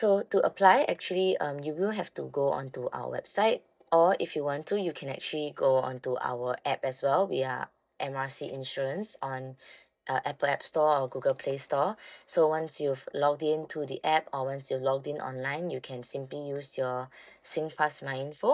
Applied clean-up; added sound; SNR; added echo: neural mask model DeepFilterNet 3.